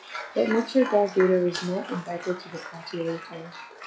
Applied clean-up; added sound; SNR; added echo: classical method log-MMSE.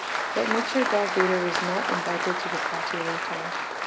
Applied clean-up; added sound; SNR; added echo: none; Applause; -1 dB; none.